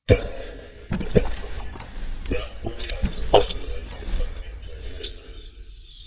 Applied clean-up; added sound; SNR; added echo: neural mask model DeepFilterNet 3.